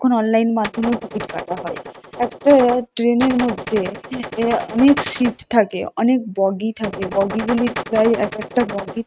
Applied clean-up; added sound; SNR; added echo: neural mask model RNNoise.